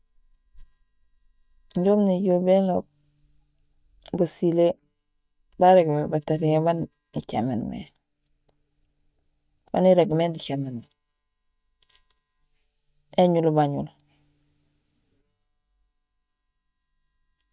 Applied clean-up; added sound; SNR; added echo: neural mask model DeepFilterNet 3.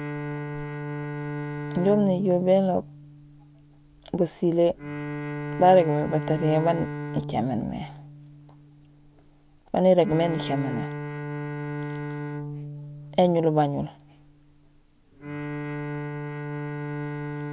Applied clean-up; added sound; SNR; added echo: none; Bowed string instrument; 8 dB; none.